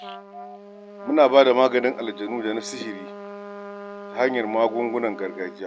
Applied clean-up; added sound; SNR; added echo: none; Trumpet; 16 dB; none.